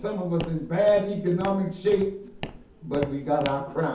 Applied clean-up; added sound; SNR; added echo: none; Walk, footsteps; 14 dB; reverberation time 0.6 s.